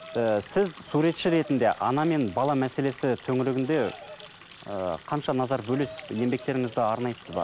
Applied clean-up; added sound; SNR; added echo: none; Bird vocalization, bird call, bird song + Water tap, faucet; 18 dB; none.